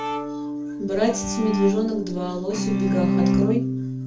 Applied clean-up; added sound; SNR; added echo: none; Bowed string instrument; -2 dB; reverberation time 0.2 s.